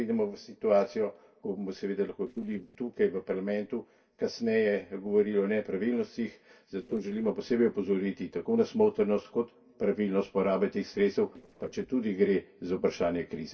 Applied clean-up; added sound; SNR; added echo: neural separator model SepFormer DNS4.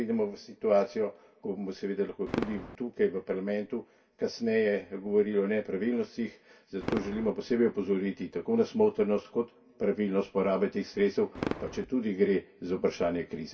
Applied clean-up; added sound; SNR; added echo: none; Fireworks; 15 dB; reverberation time 0.2 s.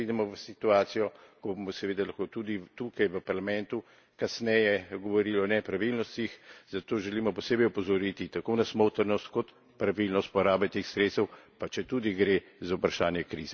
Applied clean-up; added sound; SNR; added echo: none; none; none; none.